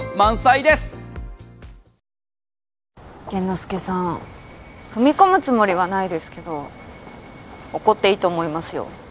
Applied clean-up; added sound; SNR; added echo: none; none; none; none.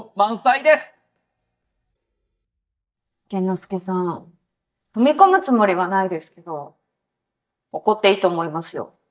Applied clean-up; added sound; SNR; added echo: neural mask model DeepFilterNet 3.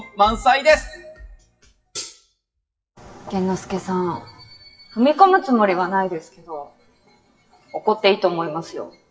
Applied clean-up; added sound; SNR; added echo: classical method WPE with log-MMSE.